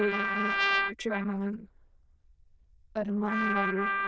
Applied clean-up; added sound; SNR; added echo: neural diffusion model UNIVERSE++.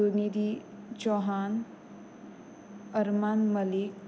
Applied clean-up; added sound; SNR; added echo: none; none; none; none.